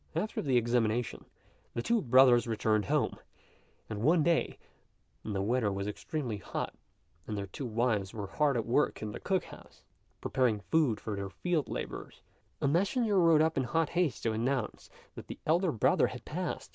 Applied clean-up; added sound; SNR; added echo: none; none; none; none.